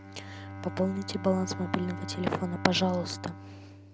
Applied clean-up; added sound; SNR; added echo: none; Bowed string instrument; 9 dB; none.